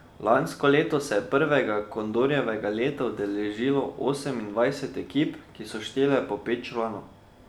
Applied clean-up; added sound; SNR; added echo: none; none; none; none.